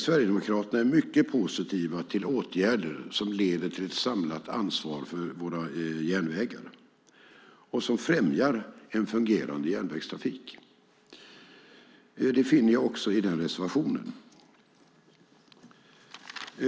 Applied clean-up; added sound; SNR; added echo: none; none; none; none.